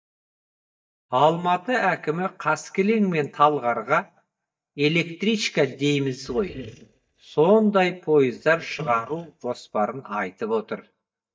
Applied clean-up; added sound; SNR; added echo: neural mask model DeepFilterNet 3.